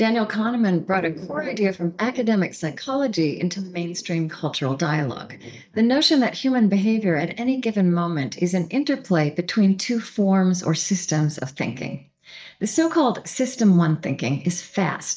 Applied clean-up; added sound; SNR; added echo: neural mask model DeepFilterNet 3.